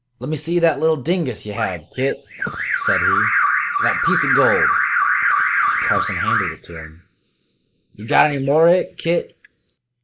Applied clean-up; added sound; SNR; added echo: neural mask model Resemble Enhance denoiser.